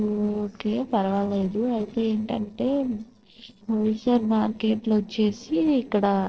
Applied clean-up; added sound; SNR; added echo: neural separator model SepFormer DNS4.